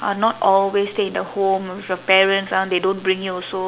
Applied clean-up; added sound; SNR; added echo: none; none; none; none.